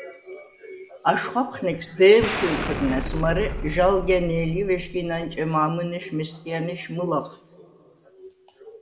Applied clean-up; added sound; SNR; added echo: none; Explosion; 6 dB; reverberation time 1.9 s.